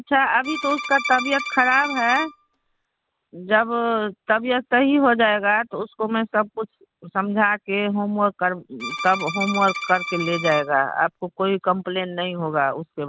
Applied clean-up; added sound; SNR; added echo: none; Bowed string instrument; 8 dB; none.